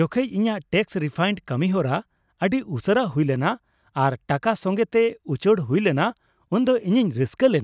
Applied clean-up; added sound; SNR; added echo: none; none; none; none.